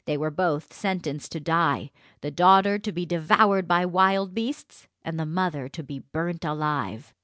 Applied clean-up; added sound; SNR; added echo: none; none; none; none.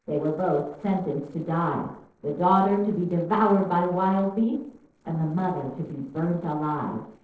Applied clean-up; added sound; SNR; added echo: neural separator model SepFormer DNS4.